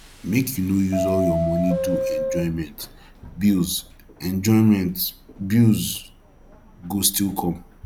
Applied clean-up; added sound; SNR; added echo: none; Subway, metro, underground; 8 dB; none.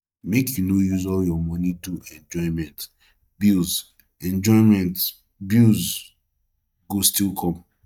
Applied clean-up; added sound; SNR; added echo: neural mask model DeepFilterNet 3.